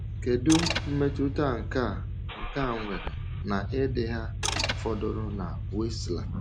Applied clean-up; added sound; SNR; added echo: none; Engine starting / Car + Mechanisms; 2 dB; none.